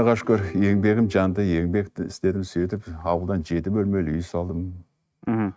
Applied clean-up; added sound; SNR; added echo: neural mask model RNNoise.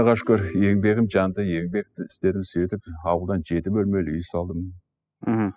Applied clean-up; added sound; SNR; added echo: classical method spectral subtraction.